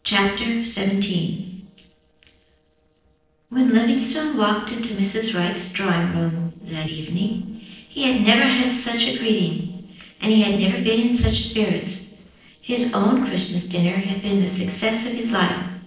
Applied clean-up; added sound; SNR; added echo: neural separator model SepFormer DNS4.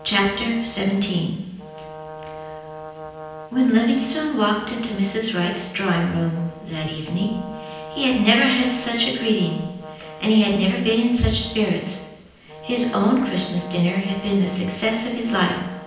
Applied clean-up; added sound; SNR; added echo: none; Brass instrument; 16 dB; reverberation time 0.9 s.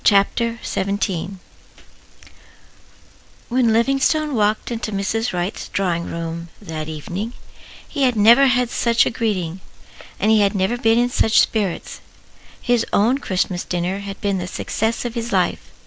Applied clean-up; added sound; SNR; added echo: none; none; none; none.